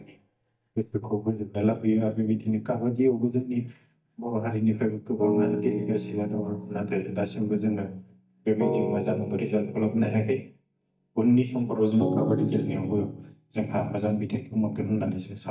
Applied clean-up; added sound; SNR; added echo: neural mask model DeepFilterNet 3.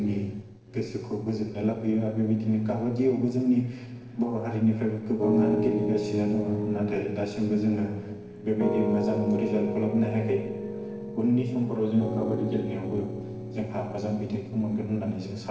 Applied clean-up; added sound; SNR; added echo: neural separator model SepFormer DNS4.